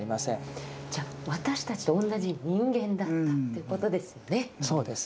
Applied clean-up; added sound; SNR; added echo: none; Bowed string instrument; 18 dB; none.